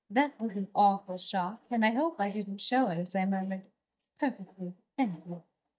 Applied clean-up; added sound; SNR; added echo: neural mask model DeepFilterNet 3.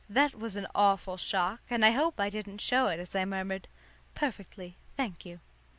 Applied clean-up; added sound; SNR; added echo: none; none; none; none.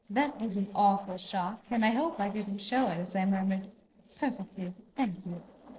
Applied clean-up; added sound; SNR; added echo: neural separator model SepFormer DNS4.